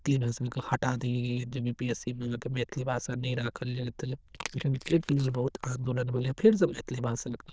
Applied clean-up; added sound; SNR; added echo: neural diffusion model UNIVERSE++.